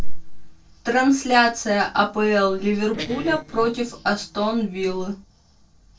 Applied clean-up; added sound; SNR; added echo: neural separator model SepFormer DNS4.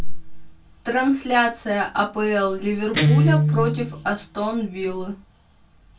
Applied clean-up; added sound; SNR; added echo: none; Guitar; 3 dB; reverberation time 0.2 s.